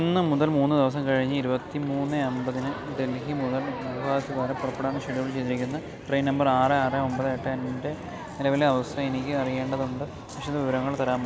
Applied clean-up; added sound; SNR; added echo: none; none; none; none.